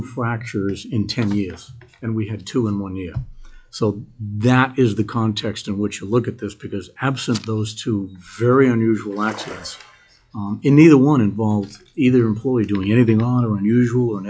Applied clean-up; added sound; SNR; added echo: classical method log-MMSE.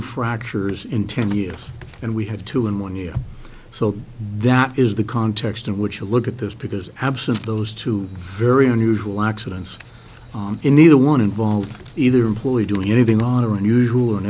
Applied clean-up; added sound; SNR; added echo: none; none; none; none.